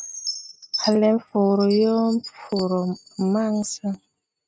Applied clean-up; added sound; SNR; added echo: neural mask model RNNoise.